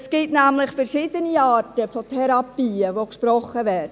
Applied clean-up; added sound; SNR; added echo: none; none; none; none.